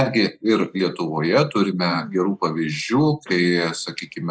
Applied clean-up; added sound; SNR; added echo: neural mask model Resemble Enhance denoiser.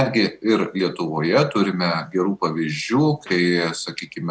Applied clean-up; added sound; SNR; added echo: none; none; none; none.